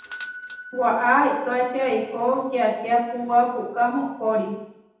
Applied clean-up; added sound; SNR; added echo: none; Bell / Doorbell; 9 dB; reverberation time 0.8 s.